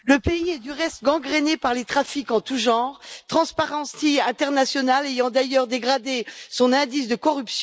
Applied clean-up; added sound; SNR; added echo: neural mask model Resemble Enhance denoiser.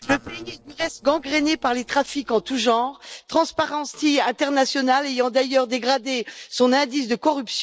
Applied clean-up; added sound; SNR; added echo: neural separator model SepFormer DNS4.